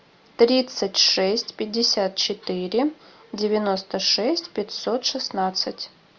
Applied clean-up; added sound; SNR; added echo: none; none; none; none.